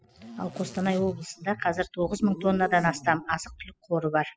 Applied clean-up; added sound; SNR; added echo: classical method spectral subtraction.